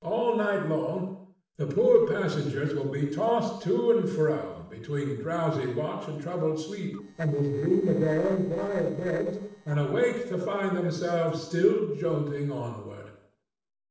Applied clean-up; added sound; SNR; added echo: neural separator model SepFormer DNS4.